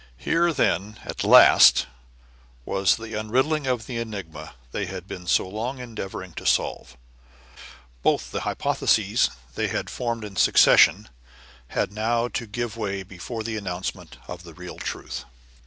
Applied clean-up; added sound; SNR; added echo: none; none; none; none.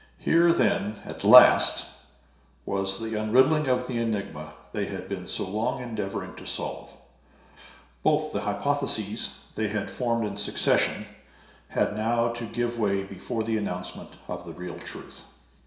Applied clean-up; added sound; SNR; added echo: none; none; none; reverberation time 0.7 s.